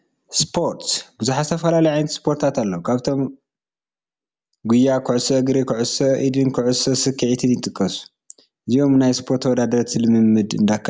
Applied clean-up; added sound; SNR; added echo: none; none; none; none.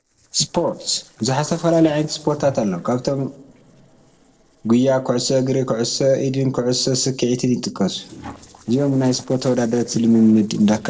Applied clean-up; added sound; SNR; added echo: neural separator model SepFormer DNS4.